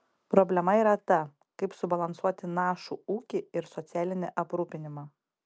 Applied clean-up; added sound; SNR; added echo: none; none; none; none.